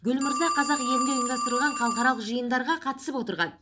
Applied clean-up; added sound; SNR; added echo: none; Telephone; 4 dB; none.